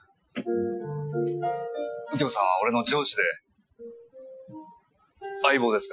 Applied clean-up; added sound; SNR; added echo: classical method Wiener filter.